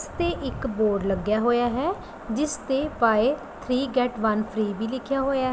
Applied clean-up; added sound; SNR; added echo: none; none; none; none.